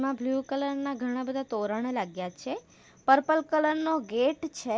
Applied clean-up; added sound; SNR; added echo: none; none; none; none.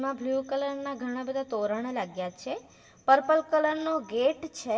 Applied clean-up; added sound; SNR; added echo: none; none; none; reverberation time 0.8 s.